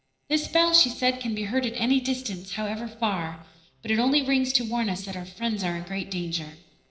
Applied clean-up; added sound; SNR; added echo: neural separator model SepFormer DNS4.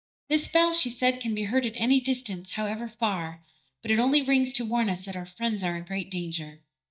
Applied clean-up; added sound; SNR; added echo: neural mask model DeepFilterNet 3.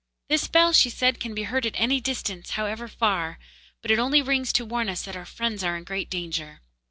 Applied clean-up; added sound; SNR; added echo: none; none; none; none.